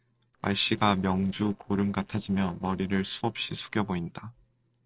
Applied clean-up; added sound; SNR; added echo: neural separator model SepFormer DNS4.